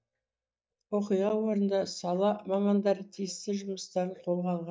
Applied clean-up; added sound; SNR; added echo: neural mask model DeepFilterNet 3.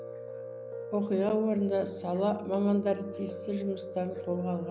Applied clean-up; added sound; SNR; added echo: none; Piano; 10 dB; none.